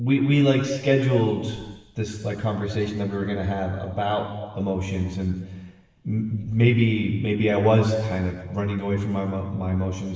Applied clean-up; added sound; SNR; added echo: none; none; none; reverberation time 1.3 s.